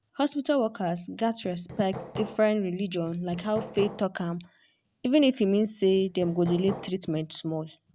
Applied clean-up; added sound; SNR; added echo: none; Hammer; 13 dB; none.